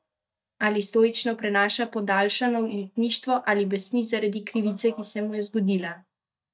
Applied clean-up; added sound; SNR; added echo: neural mask model DeepFilterNet 3.